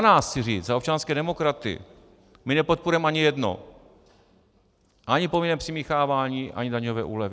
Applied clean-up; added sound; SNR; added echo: none; none; none; none.